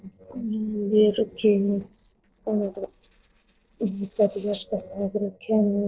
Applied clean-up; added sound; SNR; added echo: neural separator model SepFormer DNS4.